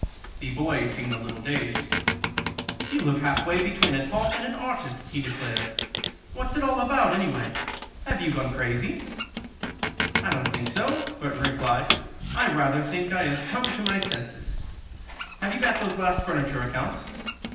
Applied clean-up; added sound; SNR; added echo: none; Squeak; 4 dB; reverberation time 0.9 s.